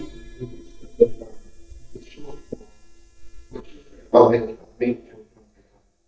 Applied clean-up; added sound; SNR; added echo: neural mask model DeepFilterNet 3.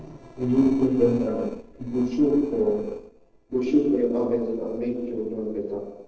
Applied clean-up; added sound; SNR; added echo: neural separator model SepFormer DNS4.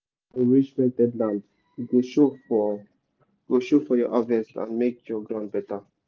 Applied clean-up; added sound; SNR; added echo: none; none; none; none.